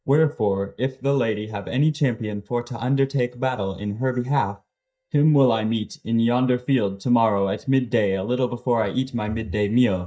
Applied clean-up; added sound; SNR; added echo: neural mask model DeepFilterNet 3.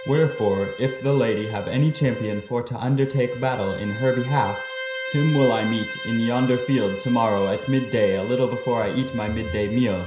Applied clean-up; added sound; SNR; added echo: none; Bowed string instrument; 12 dB; reverberation time 0.5 s.